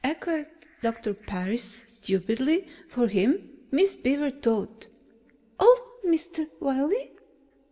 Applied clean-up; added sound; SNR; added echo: none; none; none; reverberation time 1.2 s.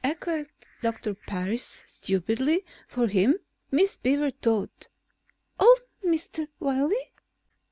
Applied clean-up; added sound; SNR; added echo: none; none; none; none.